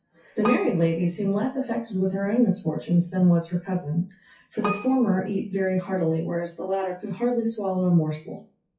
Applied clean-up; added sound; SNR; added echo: classical method WPE with log-MMSE.